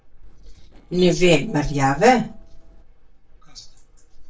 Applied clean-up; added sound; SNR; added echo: neural separator model SepFormer DNS4.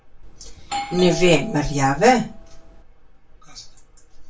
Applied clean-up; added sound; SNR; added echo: none; Doorbell; 12 dB; reverberation time 0.2 s.